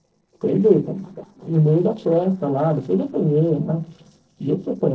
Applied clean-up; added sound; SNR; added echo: neural separator model SepFormer DNS4.